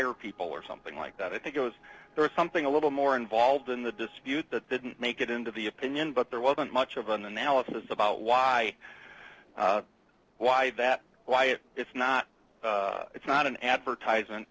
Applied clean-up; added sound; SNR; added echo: neural separator model SepFormer DNS4.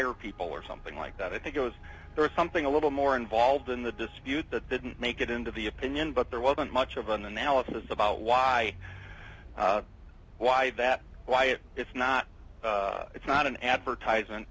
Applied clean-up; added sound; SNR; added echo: none; Traffic noise, roadway noise; 17 dB; none.